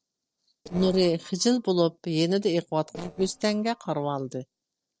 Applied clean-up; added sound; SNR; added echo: neural separator model SepFormer DNS4.